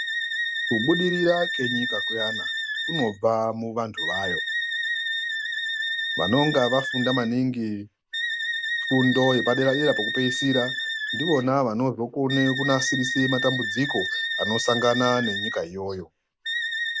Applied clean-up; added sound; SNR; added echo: none; Wind instrument, woodwind instrument; 3 dB; none.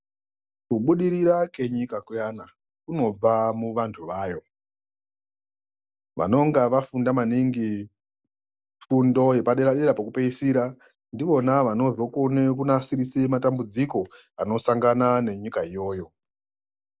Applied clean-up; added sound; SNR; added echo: none; none; none; none.